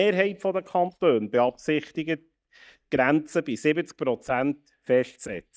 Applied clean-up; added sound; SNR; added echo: neural mask model DeepFilterNet 3.